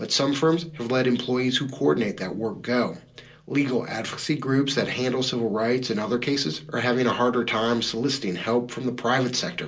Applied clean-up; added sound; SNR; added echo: none; none; none; reverberation time 0.2 s.